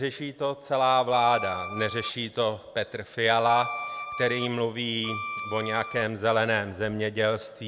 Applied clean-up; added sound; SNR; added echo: none; Bowed string instrument; 8 dB; none.